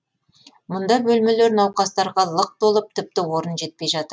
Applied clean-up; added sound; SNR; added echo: none; none; none; none.